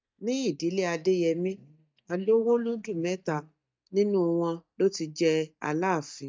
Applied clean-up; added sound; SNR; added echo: neural mask model DeepFilterNet 3.